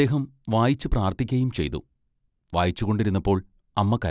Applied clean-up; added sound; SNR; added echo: none; none; none; none.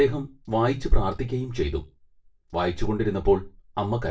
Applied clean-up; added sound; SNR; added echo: none; none; none; reverberation time 0.2 s.